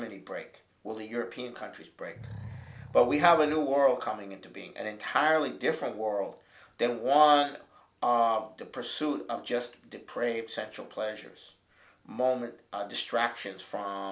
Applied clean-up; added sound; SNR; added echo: none; Animal; 15 dB; none.